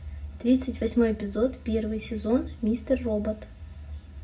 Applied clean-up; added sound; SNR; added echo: none; none; none; reverberation time 0.4 s.